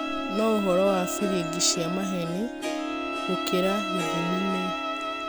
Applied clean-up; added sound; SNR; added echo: none; Bowed string instrument + Harp; 2 dB; none.